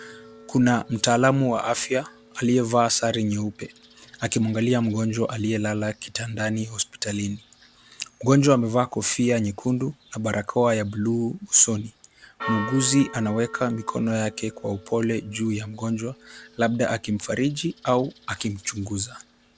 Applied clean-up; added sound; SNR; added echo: none; Church bell; 20 dB; none.